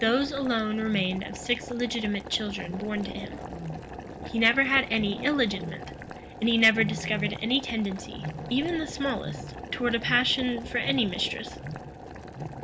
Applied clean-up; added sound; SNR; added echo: none; Wild animals + Boiling; 9 dB; none.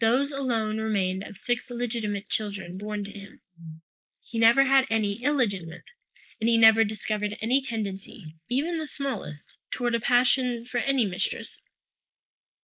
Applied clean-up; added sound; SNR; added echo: neural mask model Resemble Enhance denoiser.